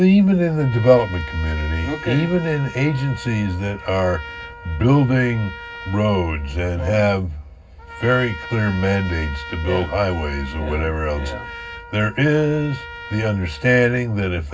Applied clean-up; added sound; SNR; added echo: none; Trumpet; 16 dB; reverberation time 0.4 s.